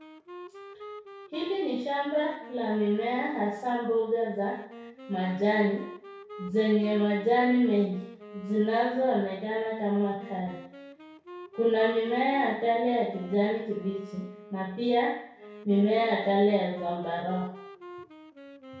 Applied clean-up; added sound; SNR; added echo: none; Wind instrument, woodwind instrument; 18 dB; reverberation time 0.6 s.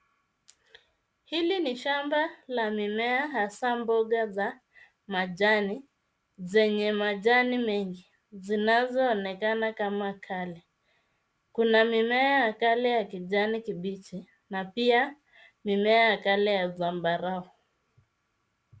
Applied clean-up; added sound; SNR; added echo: none; none; none; none.